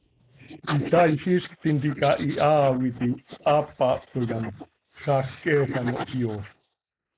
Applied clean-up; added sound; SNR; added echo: neural mask model Resemble Enhance denoiser.